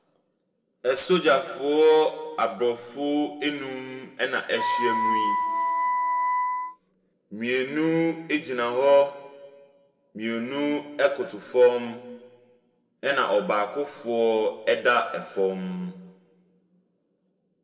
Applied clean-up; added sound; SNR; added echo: none; Wind instrument, woodwind instrument; 0 dB; reverberation time 1.3 s.